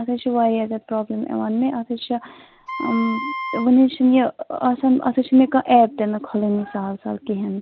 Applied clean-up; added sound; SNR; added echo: none; Wind instrument, woodwind instrument; 9 dB; none.